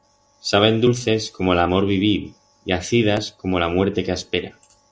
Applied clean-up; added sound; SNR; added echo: none; none; none; none.